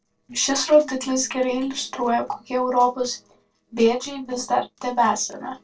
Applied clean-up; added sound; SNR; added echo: neural separator model SepFormer DNS4.